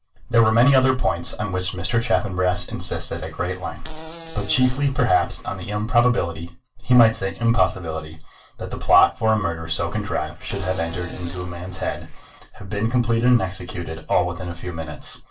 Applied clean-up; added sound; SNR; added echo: none; Fart; 19 dB; reverberation time 0.2 s.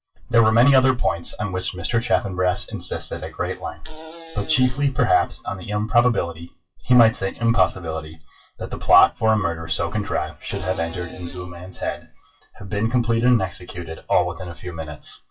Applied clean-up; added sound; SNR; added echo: classical method WPE with log-MMSE.